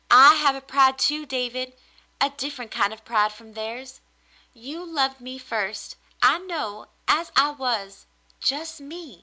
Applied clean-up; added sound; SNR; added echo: none; none; none; none.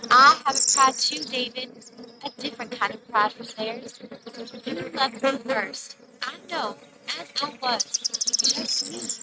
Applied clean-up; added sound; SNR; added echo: neural mask model RNNoise.